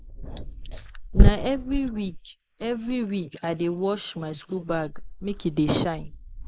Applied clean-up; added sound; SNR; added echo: neural mask model Resemble Enhance denoiser.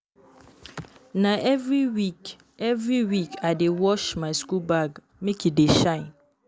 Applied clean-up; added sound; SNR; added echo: none; none; none; none.